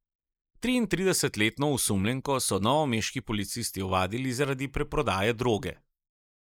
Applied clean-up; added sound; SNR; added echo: neural mask model Resemble Enhance denoiser.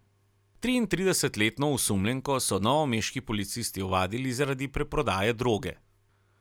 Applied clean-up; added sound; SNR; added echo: none; none; none; none.